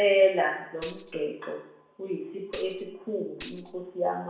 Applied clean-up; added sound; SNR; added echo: none; Tambourine; 19 dB; reverberation time 0.7 s.